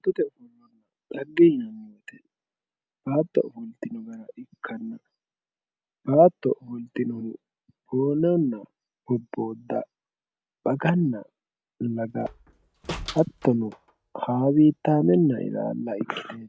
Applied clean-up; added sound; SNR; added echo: none; Slam; 16 dB; none.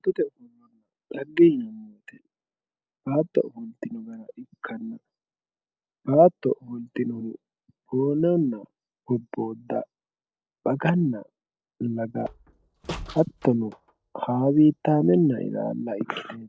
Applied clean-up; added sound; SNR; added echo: neural separator model SepFormer DNS4.